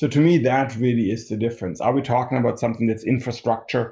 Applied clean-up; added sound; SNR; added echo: none; none; none; none.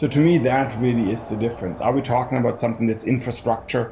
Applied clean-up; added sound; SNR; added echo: none; Crowd; 17 dB; none.